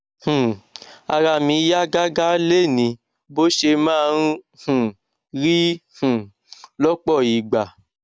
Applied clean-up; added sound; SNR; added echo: none; none; none; none.